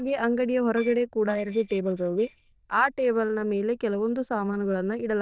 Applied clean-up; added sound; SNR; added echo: neural diffusion model UNIVERSE++.